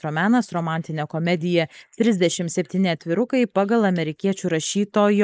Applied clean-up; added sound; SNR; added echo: neural mask model Resemble Enhance denoiser.